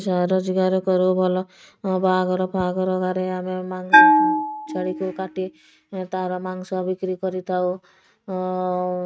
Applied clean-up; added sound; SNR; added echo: neural mask model RNNoise.